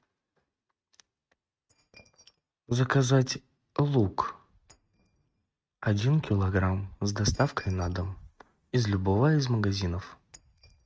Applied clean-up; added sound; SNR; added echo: neural mask model RNNoise.